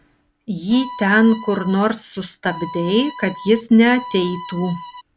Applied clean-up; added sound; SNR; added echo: none; Bowed string instrument; 14 dB; none.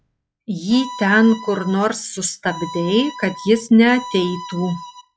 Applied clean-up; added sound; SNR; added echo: classical method log-MMSE.